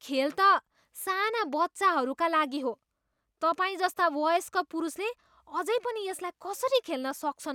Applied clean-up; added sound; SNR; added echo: none; none; none; none.